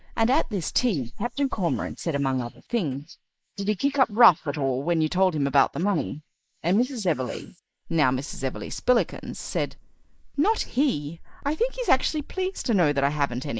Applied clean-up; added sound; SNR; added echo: neural mask model Resemble Enhance denoiser.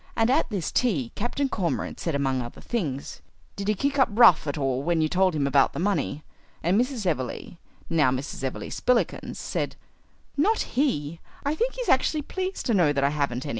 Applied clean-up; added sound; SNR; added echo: none; none; none; none.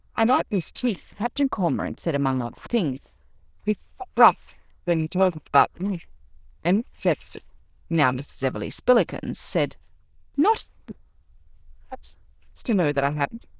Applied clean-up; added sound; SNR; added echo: neural diffusion model UNIVERSE++.